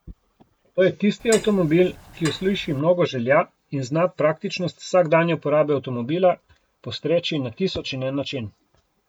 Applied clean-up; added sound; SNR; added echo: none; Clock; 14 dB; none.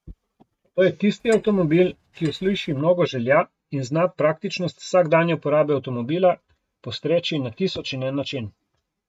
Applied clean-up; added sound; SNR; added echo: neural mask model RNNoise.